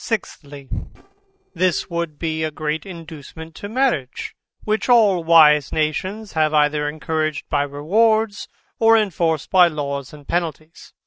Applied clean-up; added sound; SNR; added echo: neural separator model SepFormer DNS4.